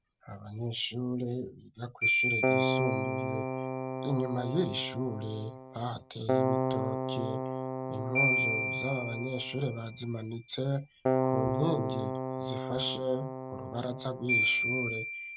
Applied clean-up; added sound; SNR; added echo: none; Keyboard (musical) + Marimba, xylophone; -2 dB; none.